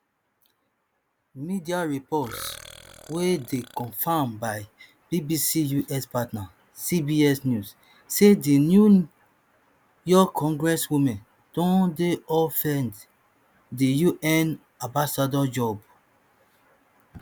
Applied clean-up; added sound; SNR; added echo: none; Burping, eructation; 20 dB; none.